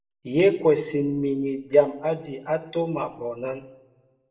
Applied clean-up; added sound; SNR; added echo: none; none; none; reverberation time 0.7 s.